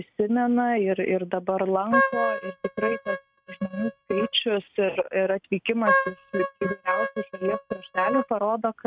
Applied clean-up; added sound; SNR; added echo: neural mask model RNNoise.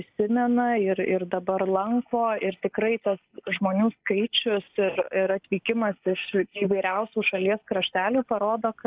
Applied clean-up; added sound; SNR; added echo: neural mask model Resemble Enhance denoiser.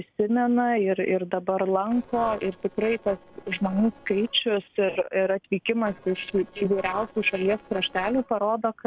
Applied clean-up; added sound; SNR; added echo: neural separator model SepFormer DNS4.